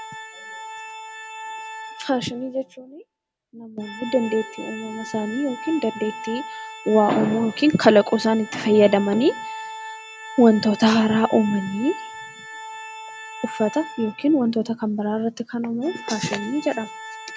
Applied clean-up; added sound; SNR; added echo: none; Organ; 14 dB; none.